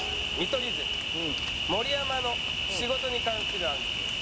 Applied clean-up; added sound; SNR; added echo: none; Cricket; -4 dB; none.